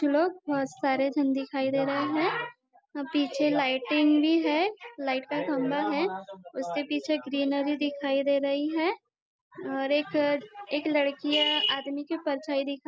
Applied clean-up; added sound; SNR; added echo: none; none; none; none.